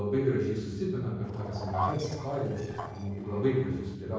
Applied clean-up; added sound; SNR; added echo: neural separator model SepFormer DNS4.